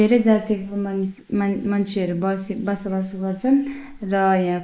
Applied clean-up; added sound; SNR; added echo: neural mask model Resemble Enhance denoiser.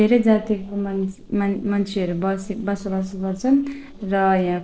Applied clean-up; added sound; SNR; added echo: neural separator model SepFormer DNS4.